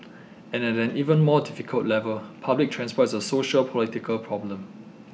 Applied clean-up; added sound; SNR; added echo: none; none; none; none.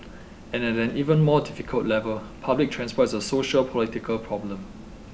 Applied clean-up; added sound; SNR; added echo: none; Mechanisms; 19 dB; none.